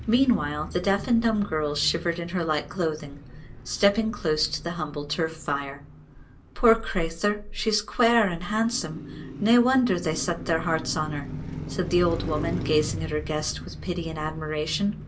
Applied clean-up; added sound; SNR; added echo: none; Car passing by; 12 dB; reverberation time 0.2 s.